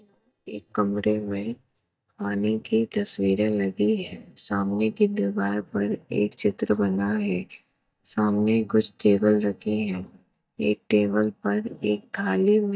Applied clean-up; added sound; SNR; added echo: neural mask model DeepFilterNet 3.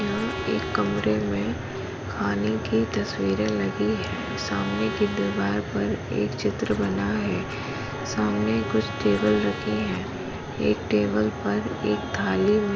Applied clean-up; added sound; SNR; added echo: none; Trumpet + Scratching (performance technique); 14 dB; none.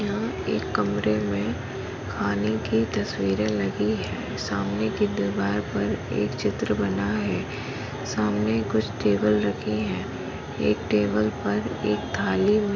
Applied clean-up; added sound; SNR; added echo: none; none; none; none.